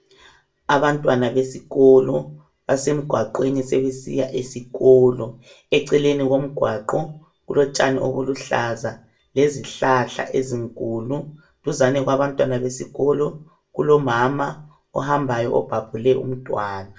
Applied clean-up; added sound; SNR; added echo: none; none; none; reverberation time 0.2 s.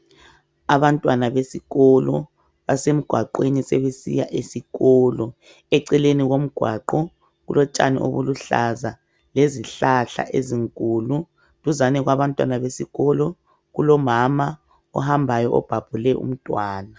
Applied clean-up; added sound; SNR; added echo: none; none; none; none.